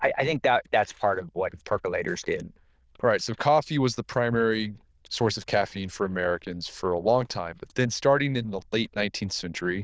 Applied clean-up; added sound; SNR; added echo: neural diffusion model UNIVERSE++.